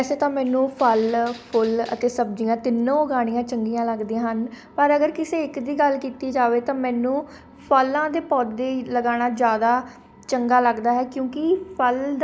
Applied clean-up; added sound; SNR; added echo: none; none; none; none.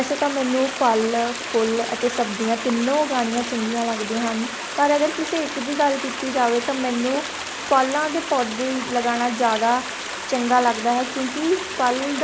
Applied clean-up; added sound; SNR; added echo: none; Stream; 8 dB; none.